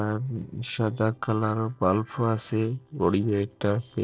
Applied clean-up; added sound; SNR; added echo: neural separator model SepFormer DNS4.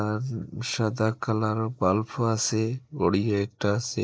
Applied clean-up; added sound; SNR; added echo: neural mask model Resemble Enhance denoiser.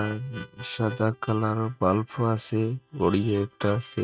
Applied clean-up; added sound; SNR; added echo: neural mask model RNNoise.